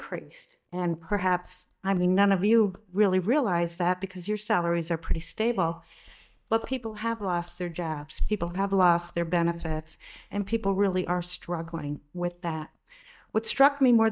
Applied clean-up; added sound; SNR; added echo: neural mask model DeepFilterNet 3.